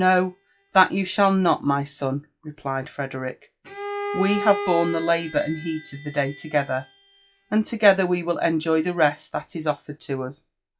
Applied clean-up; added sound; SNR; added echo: classical method log-MMSE.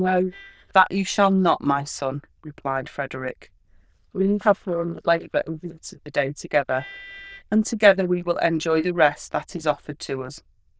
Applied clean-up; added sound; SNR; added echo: neural diffusion model UNIVERSE++.